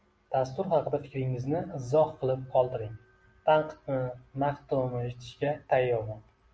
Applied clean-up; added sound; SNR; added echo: none; none; none; none.